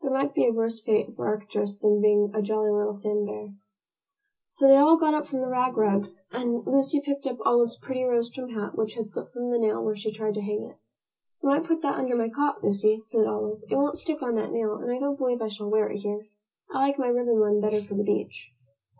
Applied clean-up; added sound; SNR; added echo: none; none; none; reverberation time 0.2 s.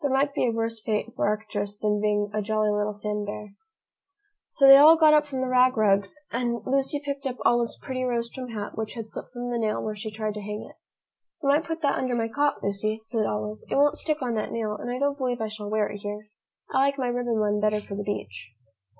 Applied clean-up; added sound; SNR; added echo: none; none; none; none.